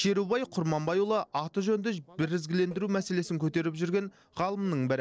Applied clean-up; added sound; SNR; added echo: neural separator model SepFormer DNS4.